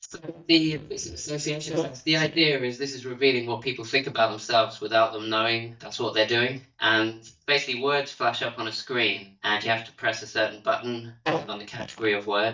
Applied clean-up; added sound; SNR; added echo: neural mask model DeepFilterNet 3.